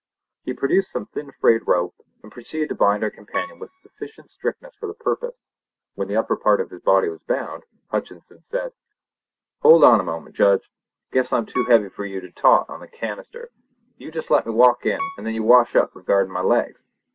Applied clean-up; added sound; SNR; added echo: none; Piano; 14 dB; none.